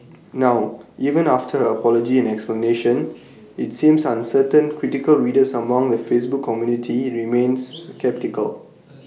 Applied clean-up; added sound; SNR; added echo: none; none; none; none.